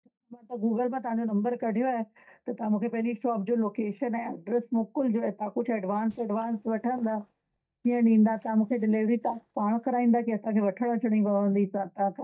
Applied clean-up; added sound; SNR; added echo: neural mask model DeepFilterNet 3.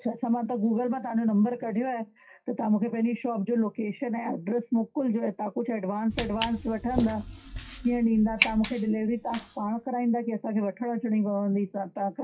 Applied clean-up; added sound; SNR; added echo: classical method WPE with log-MMSE.